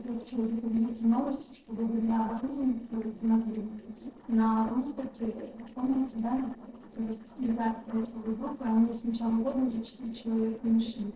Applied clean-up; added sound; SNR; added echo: neural separator model SepFormer DNS4.